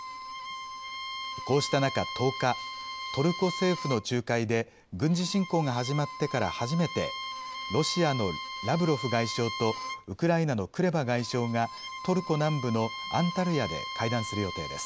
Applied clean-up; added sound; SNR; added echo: none; Bowed string instrument; 9 dB; none.